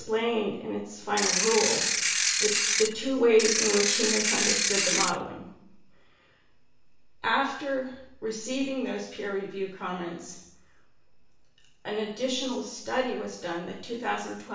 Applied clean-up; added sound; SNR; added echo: none; Ratchet, pawl / Percussion; -4 dB; reverberation time 0.7 s.